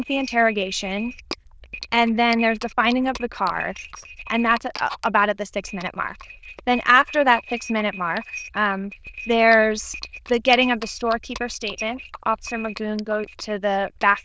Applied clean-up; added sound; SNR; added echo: neural diffusion model UNIVERSE++.